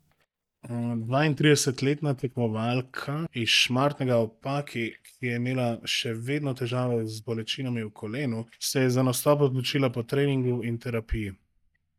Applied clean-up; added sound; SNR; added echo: neural mask model DeepFilterNet 3.